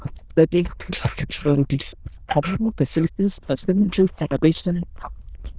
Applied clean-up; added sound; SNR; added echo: neural diffusion model UNIVERSE++.